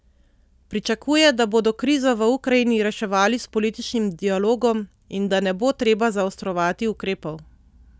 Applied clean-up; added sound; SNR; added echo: none; none; none; none.